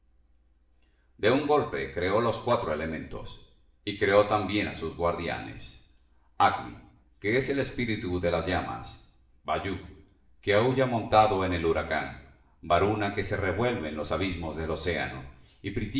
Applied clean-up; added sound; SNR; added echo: none; none; none; reverberation time 0.7 s.